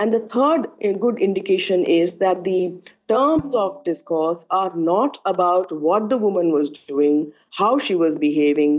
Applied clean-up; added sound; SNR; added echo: neural mask model DeepFilterNet 3.